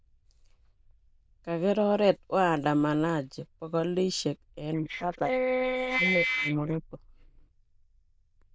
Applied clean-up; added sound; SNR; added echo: neural diffusion model UNIVERSE++.